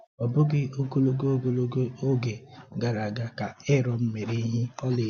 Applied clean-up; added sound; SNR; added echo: none; none; none; none.